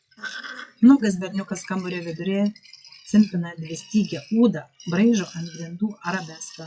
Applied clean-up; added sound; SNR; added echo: classical method log-MMSE.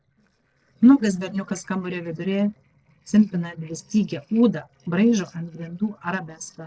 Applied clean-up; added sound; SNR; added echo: neural separator model SepFormer DNS4.